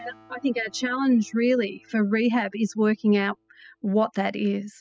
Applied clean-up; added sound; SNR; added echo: classical method spectral subtraction.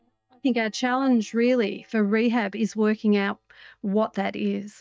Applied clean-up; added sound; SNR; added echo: neural mask model DeepFilterNet 3.